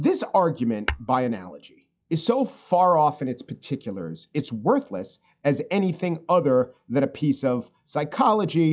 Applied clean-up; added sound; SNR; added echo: classical method log-MMSE.